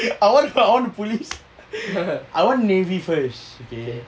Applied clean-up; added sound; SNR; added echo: none; none; none; none.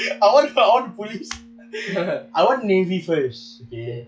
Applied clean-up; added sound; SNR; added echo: classical method log-MMSE.